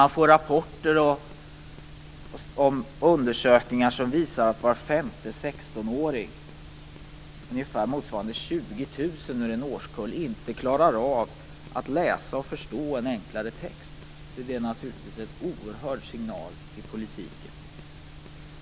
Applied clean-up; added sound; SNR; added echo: none; none; none; none.